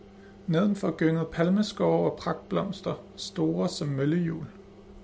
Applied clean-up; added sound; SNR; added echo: none; none; none; none.